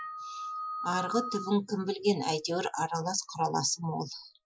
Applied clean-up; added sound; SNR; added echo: classical method Wiener filter.